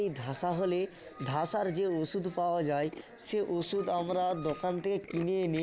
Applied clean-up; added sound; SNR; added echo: none; Wind instrument, woodwind instrument + Tools; 19 dB; none.